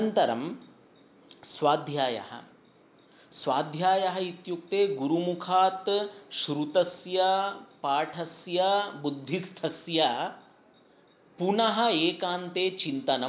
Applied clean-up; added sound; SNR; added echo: none; none; none; none.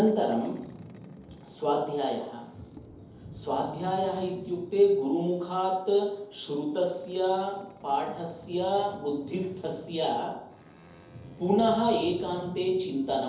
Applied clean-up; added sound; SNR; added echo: none; Boat, Water vehicle; 18 dB; reverberation time 2.2 s.